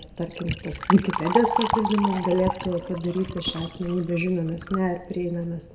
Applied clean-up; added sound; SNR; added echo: none; Liquid; 6 dB; reverberation time 1.0 s.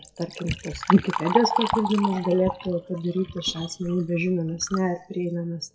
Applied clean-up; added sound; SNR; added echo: classical method WPE with log-MMSE.